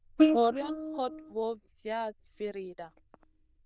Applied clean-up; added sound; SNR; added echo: neural diffusion model UNIVERSE++.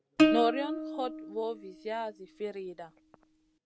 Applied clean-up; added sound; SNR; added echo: none; Plucked string instrument; -3 dB; none.